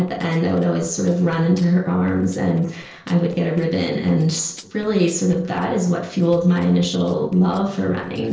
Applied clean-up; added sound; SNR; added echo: neural separator model SepFormer DNS4.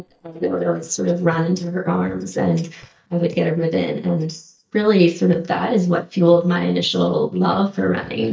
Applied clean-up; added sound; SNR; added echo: neural mask model DeepFilterNet 3.